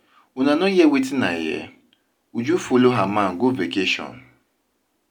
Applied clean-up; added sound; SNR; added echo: none; none; none; none.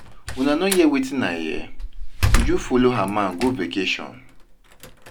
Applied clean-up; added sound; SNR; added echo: none; Slam; 3 dB; none.